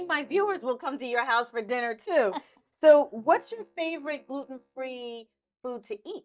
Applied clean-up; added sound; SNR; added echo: neural mask model DeepFilterNet 3.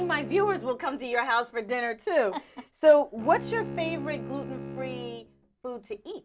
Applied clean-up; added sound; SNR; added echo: none; Bowed string instrument; 13 dB; none.